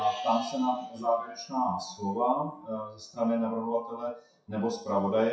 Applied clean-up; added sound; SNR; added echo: classical method WPE with log-MMSE.